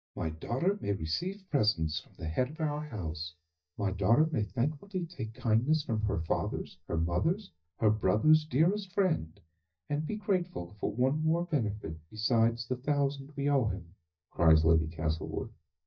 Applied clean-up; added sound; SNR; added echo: neural mask model DeepFilterNet 3.